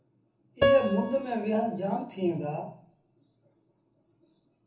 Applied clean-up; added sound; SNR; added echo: none; Piano; 1 dB; reverberation time 0.6 s.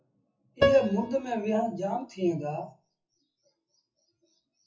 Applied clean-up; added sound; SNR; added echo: classical method WPE with log-MMSE.